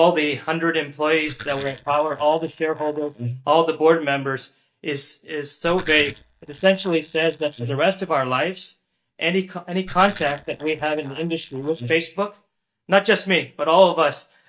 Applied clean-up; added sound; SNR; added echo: neural mask model DeepFilterNet 3.